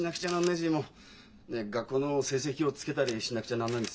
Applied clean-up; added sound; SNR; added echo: none; Camera; 18 dB; none.